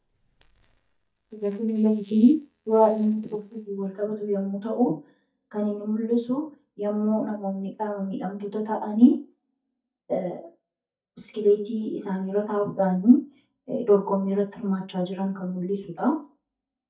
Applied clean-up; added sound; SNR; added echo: neural mask model DeepFilterNet 3.